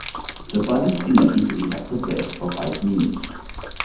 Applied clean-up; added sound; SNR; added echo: none; Gurgling / Liquid; 8 dB; reverberation time 0.8 s.